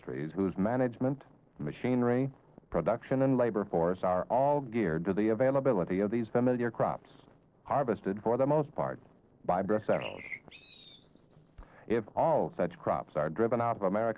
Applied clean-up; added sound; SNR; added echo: neural separator model SepFormer DNS4.